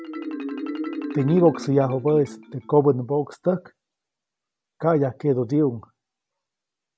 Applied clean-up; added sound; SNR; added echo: none; Marimba, xylophone; 12 dB; none.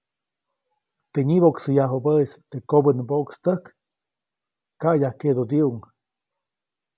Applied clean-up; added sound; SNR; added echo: none; none; none; none.